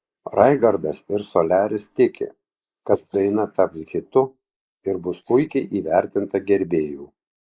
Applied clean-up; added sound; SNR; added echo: neural mask model Resemble Enhance denoiser.